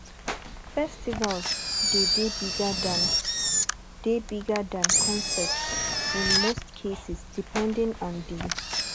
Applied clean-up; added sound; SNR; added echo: none; Engine; -4 dB; none.